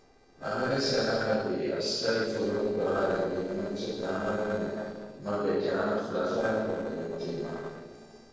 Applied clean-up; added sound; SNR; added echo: neural separator model SepFormer DNS4.